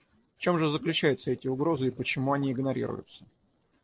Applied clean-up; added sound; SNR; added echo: neural separator model SepFormer DNS4.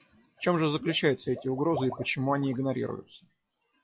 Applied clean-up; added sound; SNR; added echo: classical method log-MMSE.